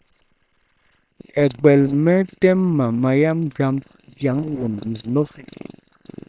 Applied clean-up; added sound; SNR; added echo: neural separator model SepFormer WHAM!.